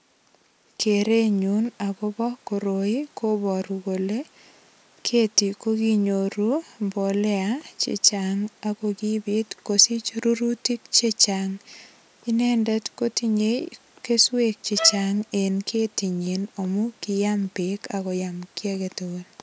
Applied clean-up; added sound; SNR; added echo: none; Bowed string instrument; 10 dB; none.